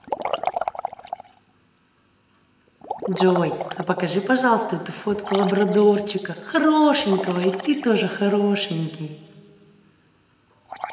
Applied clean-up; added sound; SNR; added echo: none; Liquid; 11 dB; reverberation time 3.0 s.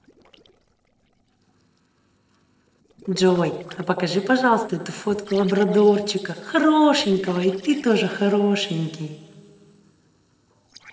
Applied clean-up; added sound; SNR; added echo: neural separator model SepFormer DNS4.